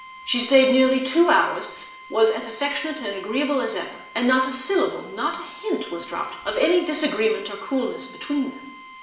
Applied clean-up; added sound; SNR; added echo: none; Drill; 19 dB; reverberation time 0.7 s.